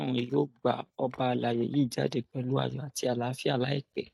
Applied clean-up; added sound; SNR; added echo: neural mask model DeepFilterNet 3.